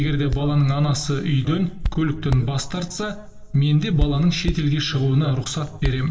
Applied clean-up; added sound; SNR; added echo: none; Hands; 8 dB; reverberation time 1.4 s.